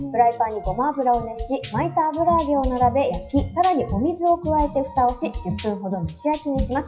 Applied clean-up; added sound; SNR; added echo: classical method WPE with log-MMSE.